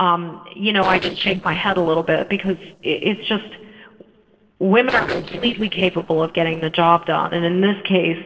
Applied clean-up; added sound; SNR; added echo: neural separator model SepFormer DNS4.